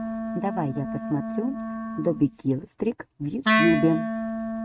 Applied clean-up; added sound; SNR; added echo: neural mask model RNNoise.